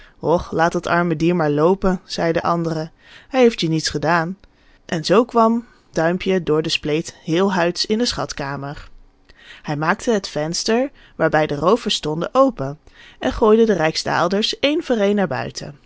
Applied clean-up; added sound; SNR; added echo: none; none; none; none.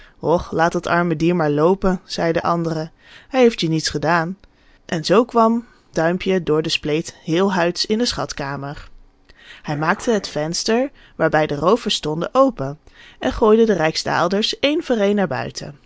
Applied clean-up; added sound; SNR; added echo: none; Dog; 20 dB; none.